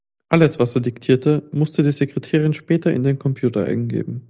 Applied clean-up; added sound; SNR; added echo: none; none; none; none.